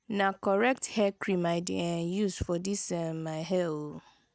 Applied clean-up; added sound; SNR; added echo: none; none; none; none.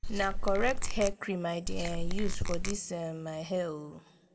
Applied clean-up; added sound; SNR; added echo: none; Squeak / Tools; -4 dB; reverberation time 1.0 s.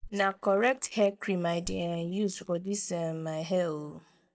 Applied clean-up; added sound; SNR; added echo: neural mask model DeepFilterNet 3.